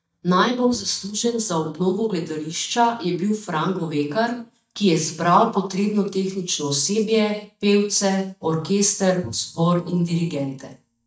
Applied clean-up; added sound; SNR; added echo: neural mask model DeepFilterNet 3.